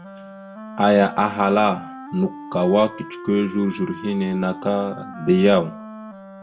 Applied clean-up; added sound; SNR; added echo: none; Wind instrument, woodwind instrument; 15 dB; reverberation time 0.2 s.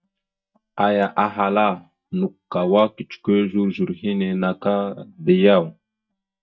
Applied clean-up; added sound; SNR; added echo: neural mask model DeepFilterNet 3.